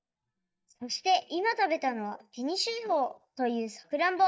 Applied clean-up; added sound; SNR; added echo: neural mask model DeepFilterNet 3.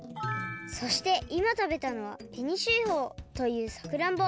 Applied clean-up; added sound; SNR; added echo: none; none; none; none.